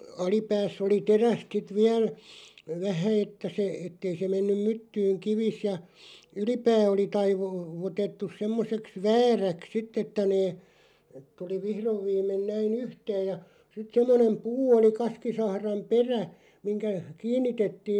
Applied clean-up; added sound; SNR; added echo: none; none; none; none.